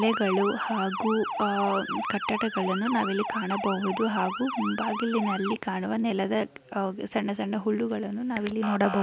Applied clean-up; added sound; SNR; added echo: none; Motor vehicle (road) / Siren; 7 dB; none.